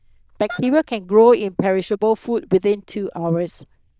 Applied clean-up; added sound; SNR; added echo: neural diffusion model UNIVERSE++.